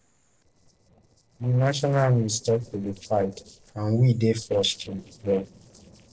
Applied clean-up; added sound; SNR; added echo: neural separator model SepFormer DNS4.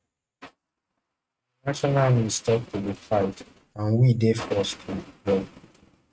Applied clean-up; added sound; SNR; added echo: neural mask model RNNoise.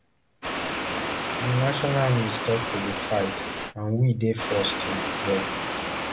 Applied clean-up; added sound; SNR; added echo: none; Water; 2 dB; none.